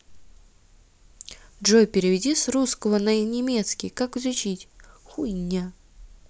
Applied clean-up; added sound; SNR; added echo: none; none; none; none.